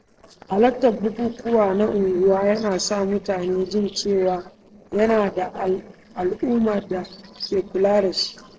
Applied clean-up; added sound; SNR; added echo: neural separator model SepFormer DNS4.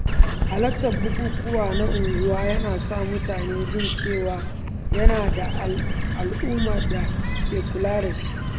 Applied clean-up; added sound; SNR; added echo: none; Bird; -5 dB; reverberation time 0.9 s.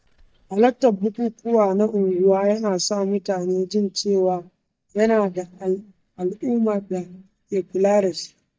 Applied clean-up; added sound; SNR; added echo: neural mask model DeepFilterNet 3.